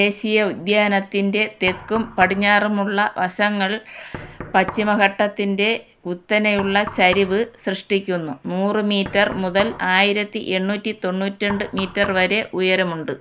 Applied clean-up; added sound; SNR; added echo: none; Knock; 18 dB; none.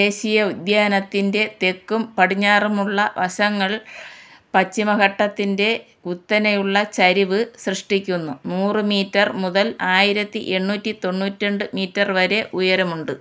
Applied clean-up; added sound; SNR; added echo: none; none; none; none.